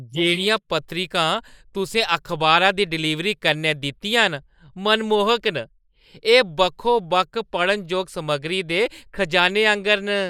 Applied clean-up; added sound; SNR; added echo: neural mask model Resemble Enhance denoiser.